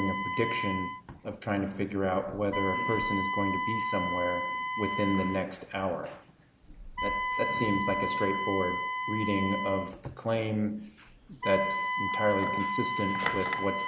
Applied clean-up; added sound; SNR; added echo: none; Wind instrument, woodwind instrument; 2 dB; none.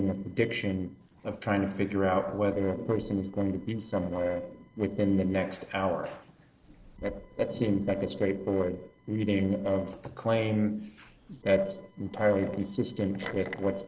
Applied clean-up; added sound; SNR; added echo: neural separator model SepFormer DNS4.